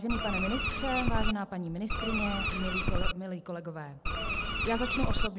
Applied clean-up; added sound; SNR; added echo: none; Bird; -5 dB; none.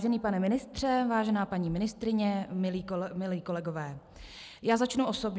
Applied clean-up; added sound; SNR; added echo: none; none; none; none.